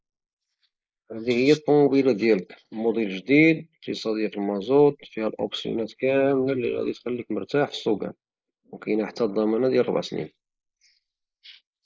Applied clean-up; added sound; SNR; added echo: neural mask model Resemble Enhance denoiser.